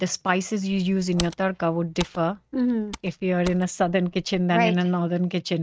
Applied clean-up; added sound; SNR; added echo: neural mask model RNNoise.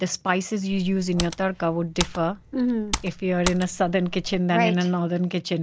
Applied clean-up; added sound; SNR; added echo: none; Computer keyboard; 10 dB; none.